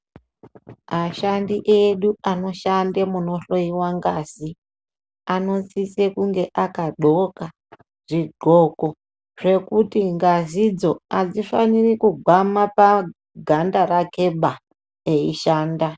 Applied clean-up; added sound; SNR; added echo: none; none; none; none.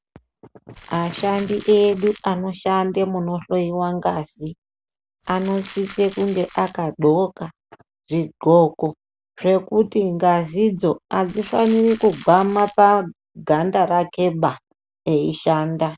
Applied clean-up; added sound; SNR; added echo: none; Crumpling, crinkling; 18 dB; none.